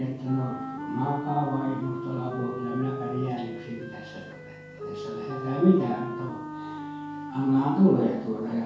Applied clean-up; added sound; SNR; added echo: none; Wind instrument, woodwind instrument; 9 dB; reverberation time 0.6 s.